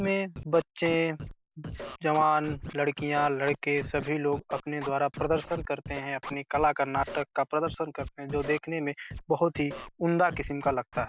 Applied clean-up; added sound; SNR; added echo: none; Scratching (performance technique); 13 dB; none.